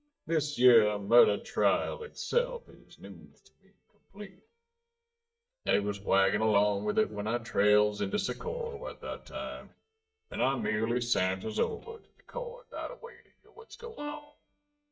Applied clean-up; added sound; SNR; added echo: neural mask model DeepFilterNet 3.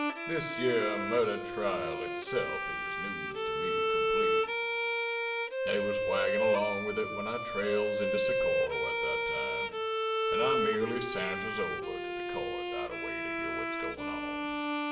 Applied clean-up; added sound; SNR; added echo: none; Bowed string instrument; -4 dB; reverberation time 0.9 s.